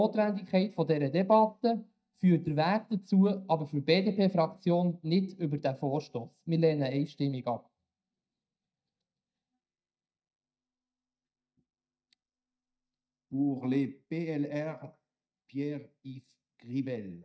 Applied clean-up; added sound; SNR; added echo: neural mask model DeepFilterNet 3.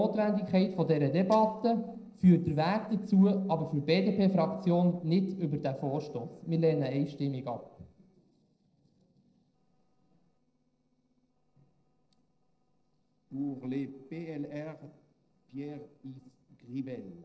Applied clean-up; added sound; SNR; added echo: neural separator model SepFormer DNS4.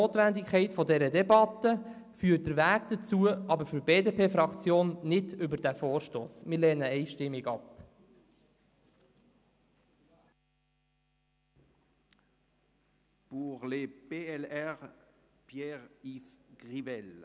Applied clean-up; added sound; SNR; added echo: none; none; none; none.